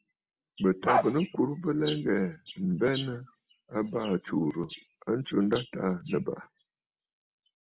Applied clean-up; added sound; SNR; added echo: none; Bark; 0 dB; none.